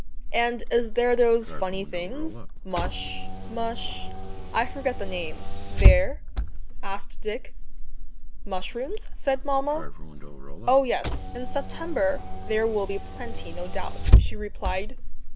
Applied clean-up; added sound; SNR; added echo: none; Engine / Car; -4 dB; none.